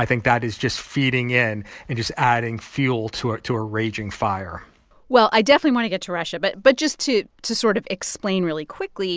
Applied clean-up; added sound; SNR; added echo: none; none; none; none.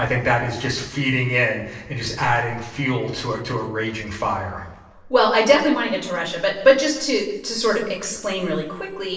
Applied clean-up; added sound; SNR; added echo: none; none; none; reverberation time 1.0 s.